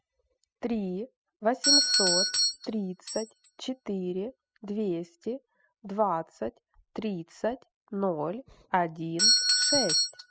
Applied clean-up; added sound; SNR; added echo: classical method spectral subtraction.